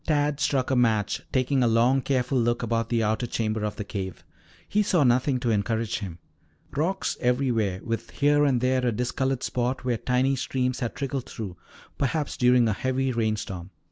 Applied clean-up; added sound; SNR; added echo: none; none; none; none.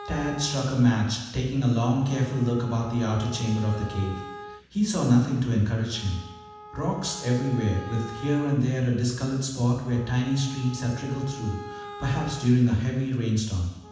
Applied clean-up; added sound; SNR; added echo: none; Wind instrument, woodwind instrument; 17 dB; reverberation time 1.1 s.